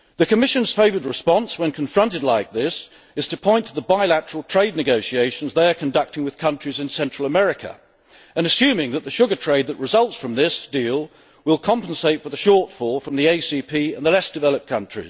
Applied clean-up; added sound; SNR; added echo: none; none; none; none.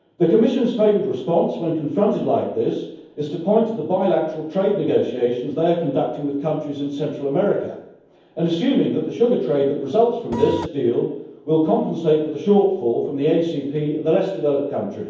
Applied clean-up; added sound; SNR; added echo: none; Printer; 8 dB; reverberation time 0.9 s.